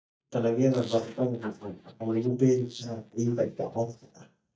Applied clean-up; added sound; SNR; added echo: neural mask model DeepFilterNet 3.